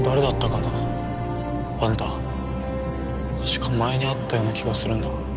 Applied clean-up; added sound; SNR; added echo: none; Thunder; 18 dB; none.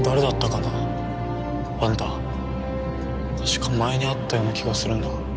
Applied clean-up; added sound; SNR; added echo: none; none; none; none.